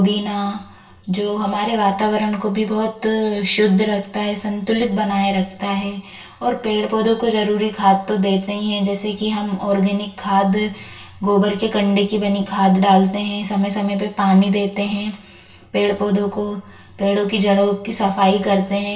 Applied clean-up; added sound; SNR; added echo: none; none; none; reverberation time 0.2 s.